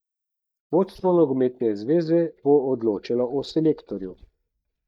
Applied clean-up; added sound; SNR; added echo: neural mask model DeepFilterNet 3.